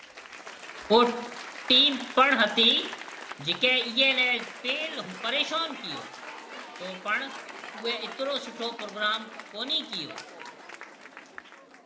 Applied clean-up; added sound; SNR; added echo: none; Applause / Cheering; 13 dB; none.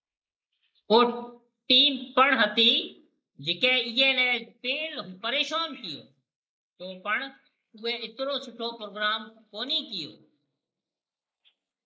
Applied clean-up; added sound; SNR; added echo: neural mask model Resemble Enhance denoiser.